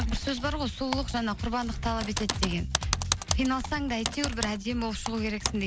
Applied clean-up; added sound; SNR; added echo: none; Typing; 6 dB; none.